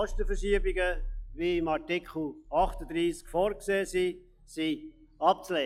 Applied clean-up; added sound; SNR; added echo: classical method log-MMSE.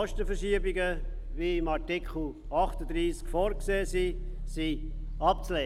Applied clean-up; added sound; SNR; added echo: none; Growling; 3 dB; none.